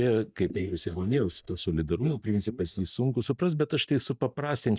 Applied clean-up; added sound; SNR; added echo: neural mask model DeepFilterNet 3.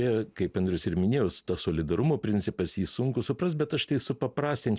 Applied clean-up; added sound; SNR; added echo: none; none; none; none.